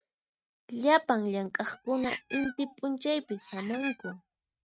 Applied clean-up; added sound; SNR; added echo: neural mask model RNNoise.